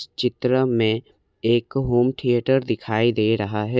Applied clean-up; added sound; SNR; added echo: none; none; none; none.